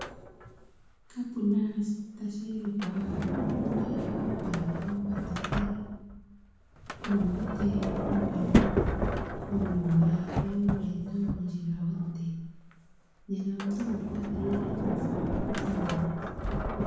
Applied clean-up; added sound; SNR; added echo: none; Sliding door; 1 dB; reverberation time 1.1 s.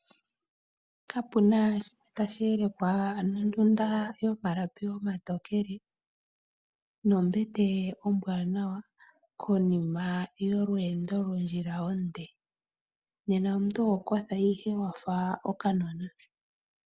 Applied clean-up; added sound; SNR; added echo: none; none; none; none.